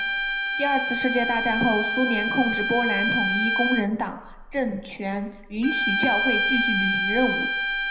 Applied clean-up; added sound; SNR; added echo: none; Bowed string instrument; -1 dB; reverberation time 0.8 s.